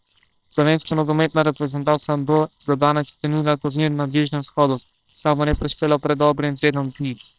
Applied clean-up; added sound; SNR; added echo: neural separator model SepFormer WHAMR!.